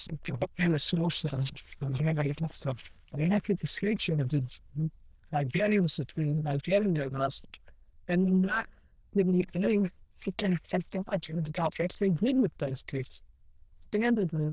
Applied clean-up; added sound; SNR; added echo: neural diffusion model UNIVERSE++.